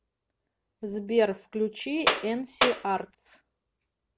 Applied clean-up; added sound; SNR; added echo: none; Clapping; -3 dB; none.